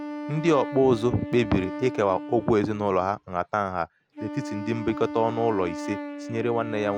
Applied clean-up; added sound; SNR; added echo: none; Wind instrument, woodwind instrument; 10 dB; none.